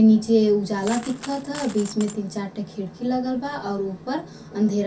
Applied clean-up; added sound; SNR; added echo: none; Coin (dropping); 17 dB; reverberation time 0.3 s.